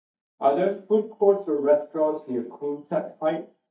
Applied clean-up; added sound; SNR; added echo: neural mask model DeepFilterNet 3.